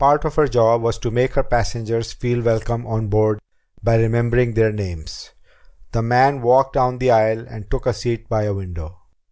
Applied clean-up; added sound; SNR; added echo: none; none; none; none.